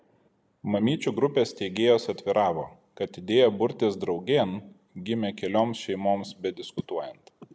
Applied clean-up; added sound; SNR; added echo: none; none; none; none.